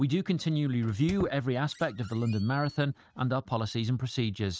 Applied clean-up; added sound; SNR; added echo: neural mask model RNNoise.